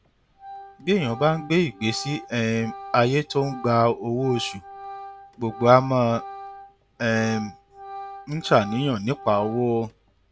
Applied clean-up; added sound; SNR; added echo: none; Organ; 16 dB; none.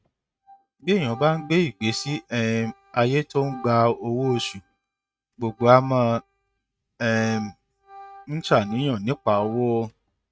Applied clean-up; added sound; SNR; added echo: neural mask model RNNoise.